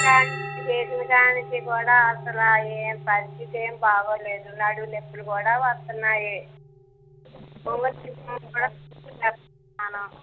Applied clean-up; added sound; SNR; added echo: none; Bell; 13 dB; none.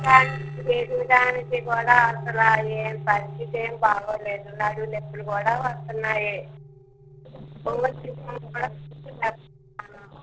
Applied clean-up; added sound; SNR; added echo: neural separator model SepFormer DNS4.